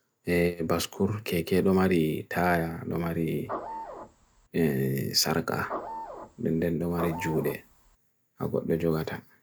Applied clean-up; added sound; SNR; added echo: none; Printer / Engine; 10 dB; none.